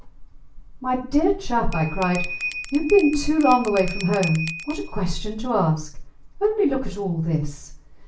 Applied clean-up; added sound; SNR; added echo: none; Bell; 13 dB; reverberation time 0.3 s.